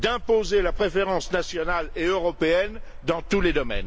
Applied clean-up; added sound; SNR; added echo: none; Cricket; 7 dB; none.